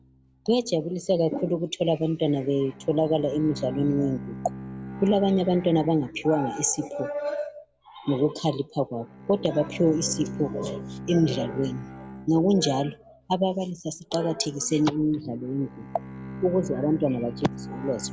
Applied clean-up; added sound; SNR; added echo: none; Bowed string instrument; 14 dB; none.